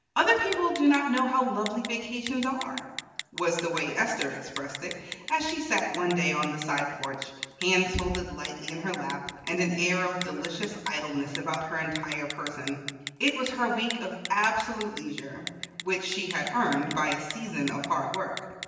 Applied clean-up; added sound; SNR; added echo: none; Telephone; 12 dB; reverberation time 1.2 s.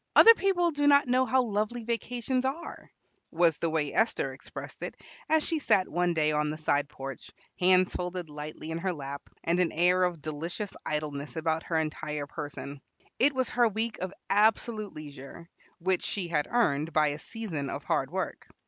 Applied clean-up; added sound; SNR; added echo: none; none; none; none.